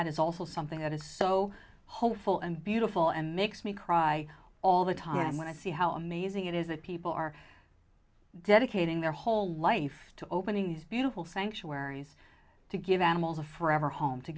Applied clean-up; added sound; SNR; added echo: none; none; none; none.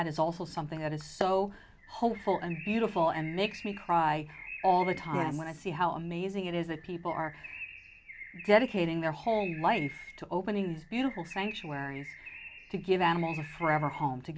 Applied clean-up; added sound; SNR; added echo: none; Bird; 15 dB; none.